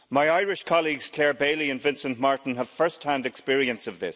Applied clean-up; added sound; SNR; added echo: none; none; none; none.